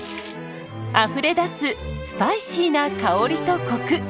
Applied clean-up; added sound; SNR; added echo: none; none; none; none.